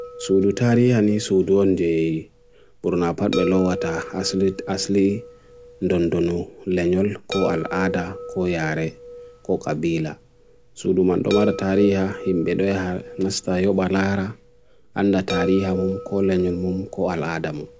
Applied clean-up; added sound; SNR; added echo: none; Chime; 12 dB; none.